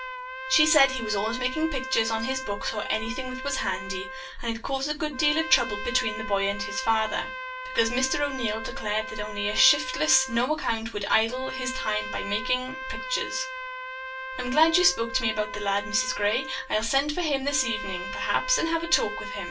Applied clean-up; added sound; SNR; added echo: none; Trumpet; 9 dB; reverberation time 0.2 s.